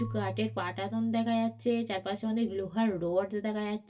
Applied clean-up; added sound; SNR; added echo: none; Marimba, xylophone / Wood; 14 dB; reverberation time 0.1 s.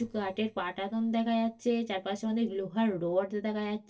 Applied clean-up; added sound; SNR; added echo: neural separator model SepFormer DNS4.